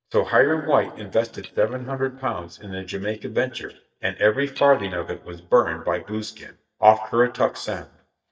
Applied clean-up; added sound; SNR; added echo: neural mask model DeepFilterNet 3.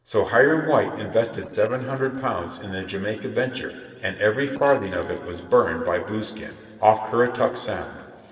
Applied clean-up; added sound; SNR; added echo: neural separator model SepFormer DNS4.